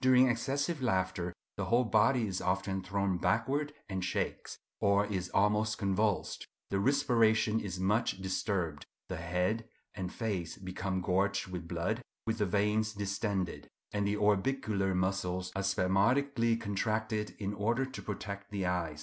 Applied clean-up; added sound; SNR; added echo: none; none; none; none.